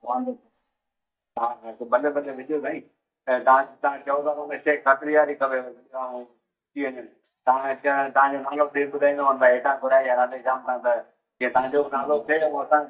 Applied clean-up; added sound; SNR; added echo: neural mask model DeepFilterNet 3.